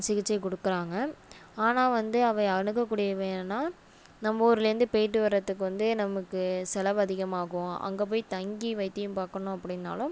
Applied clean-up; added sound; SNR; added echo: none; none; none; none.